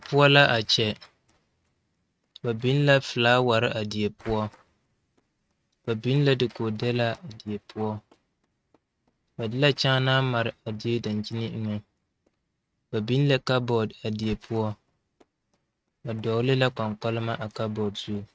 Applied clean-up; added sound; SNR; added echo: neural mask model RNNoise.